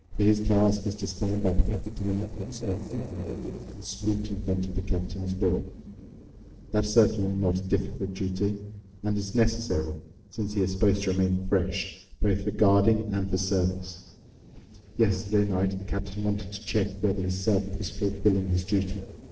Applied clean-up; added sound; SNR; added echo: neural separator model SepFormer DNS4.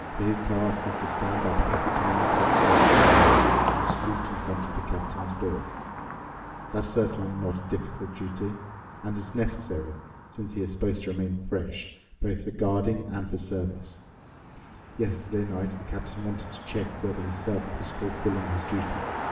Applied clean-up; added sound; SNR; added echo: none; Car passing by; -1 dB; reverberation time 0.8 s.